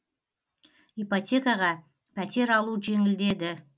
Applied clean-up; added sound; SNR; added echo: none; none; none; none.